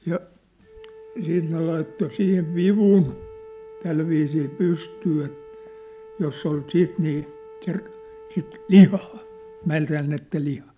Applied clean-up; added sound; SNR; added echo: none; Wind instrument, woodwind instrument; 20 dB; none.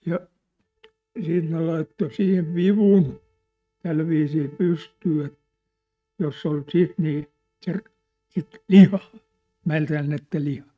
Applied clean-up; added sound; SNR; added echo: neural mask model RNNoise.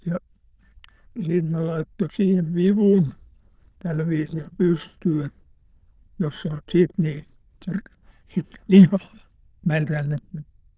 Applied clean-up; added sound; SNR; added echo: neural diffusion model UNIVERSE++.